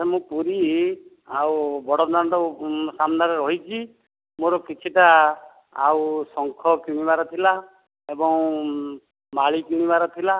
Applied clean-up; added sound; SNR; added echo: none; none; none; none.